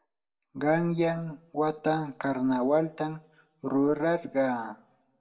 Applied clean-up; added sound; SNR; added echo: none; none; none; reverberation time 0.4 s.